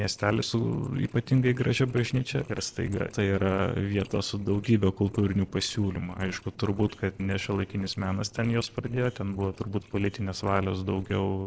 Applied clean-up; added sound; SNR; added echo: neural separator model SepFormer DNS4.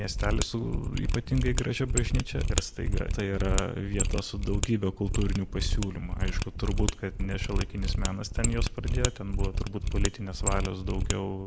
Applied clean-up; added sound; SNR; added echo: none; Mechanisms; -3 dB; none.